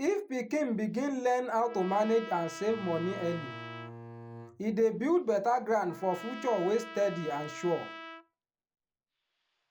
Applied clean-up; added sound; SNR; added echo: none; Bowed string instrument + Trumpet; 15 dB; none.